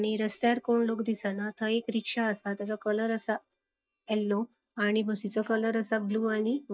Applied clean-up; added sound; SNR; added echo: neural mask model DeepFilterNet 3.